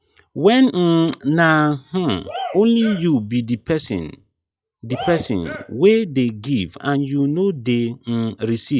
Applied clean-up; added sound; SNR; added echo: classical method log-MMSE.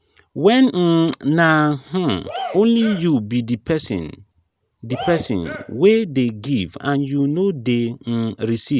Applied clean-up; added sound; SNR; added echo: none; Cheering; 12 dB; none.